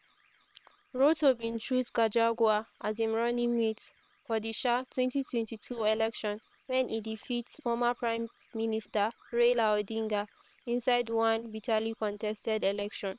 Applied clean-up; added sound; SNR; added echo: neural separator model SepFormer WHAM!.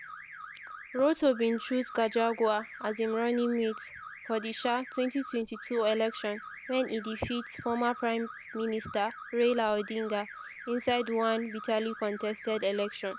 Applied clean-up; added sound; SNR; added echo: none; Alarm / Car; 14 dB; none.